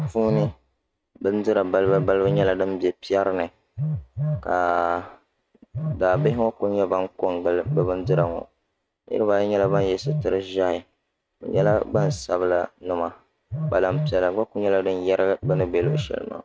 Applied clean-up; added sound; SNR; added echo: neural mask model RNNoise.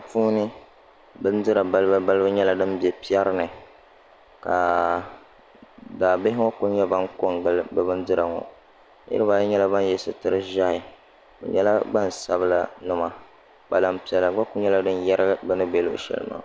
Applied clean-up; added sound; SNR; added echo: none; none; none; none.